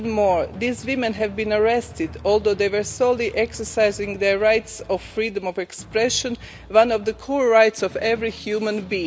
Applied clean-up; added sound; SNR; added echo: none; Drum; 19 dB; none.